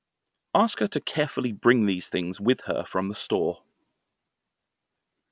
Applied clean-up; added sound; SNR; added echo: none; none; none; none.